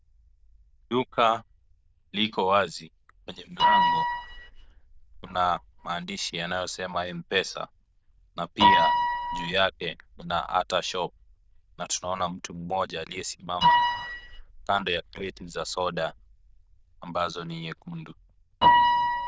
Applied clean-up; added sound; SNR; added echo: neural diffusion model UNIVERSE++.